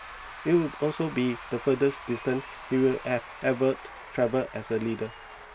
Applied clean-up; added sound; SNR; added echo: none; Applause / Crowd / Cheering; 15 dB; none.